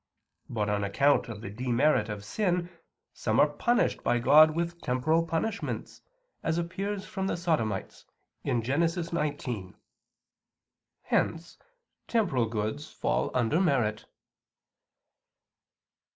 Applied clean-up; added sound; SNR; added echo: neural mask model Resemble Enhance denoiser.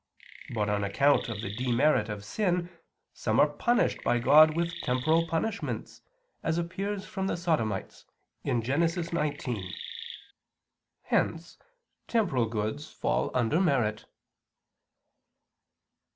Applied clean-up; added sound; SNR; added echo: none; Chirp, tweet; 14 dB; none.